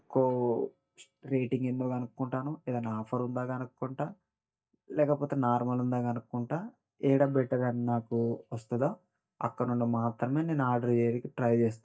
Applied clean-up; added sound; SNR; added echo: neural mask model DeepFilterNet 3.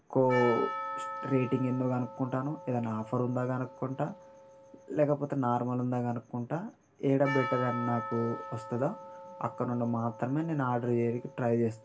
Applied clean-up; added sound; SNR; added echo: none; Percussion; 11 dB; reverberation time 0.2 s.